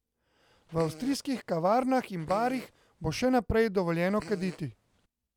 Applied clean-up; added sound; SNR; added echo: none; Fart; 19 dB; none.